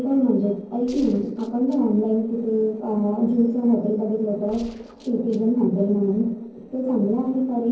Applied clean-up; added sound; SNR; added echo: neural separator model SepFormer DNS4.